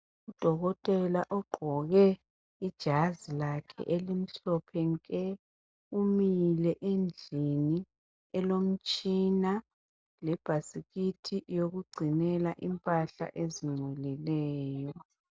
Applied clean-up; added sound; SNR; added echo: none; none; none; none.